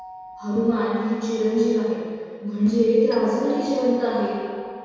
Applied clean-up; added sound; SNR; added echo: none; Doorbell; 18 dB; reverberation time 1.9 s.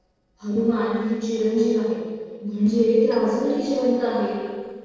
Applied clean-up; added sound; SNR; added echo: neural separator model SepFormer DNS4.